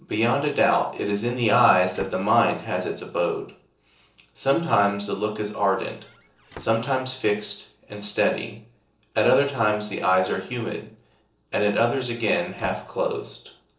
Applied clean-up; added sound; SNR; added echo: neural separator model SepFormer DNS4.